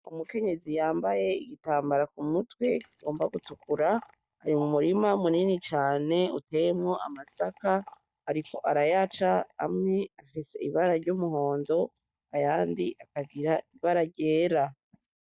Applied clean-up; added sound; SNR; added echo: neural mask model DeepFilterNet 3.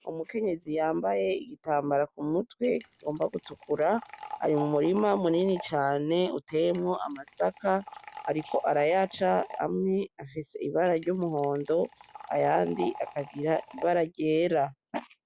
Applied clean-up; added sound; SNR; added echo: none; Liquid; 16 dB; none.